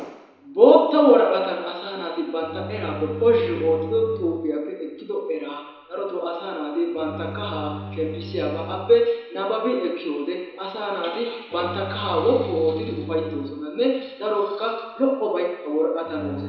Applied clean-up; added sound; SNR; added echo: none; Bowed string instrument; 16 dB; reverberation time 1.0 s.